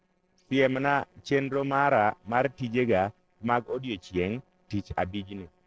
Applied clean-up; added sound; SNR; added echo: neural separator model SepFormer DNS4.